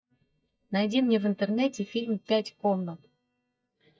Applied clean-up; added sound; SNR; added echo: neural mask model DeepFilterNet 3.